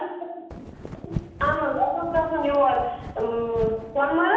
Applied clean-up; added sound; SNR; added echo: none; Wind; 12 dB; reverberation time 0.9 s.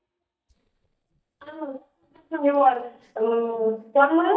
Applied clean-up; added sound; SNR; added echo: neural mask model DeepFilterNet 3.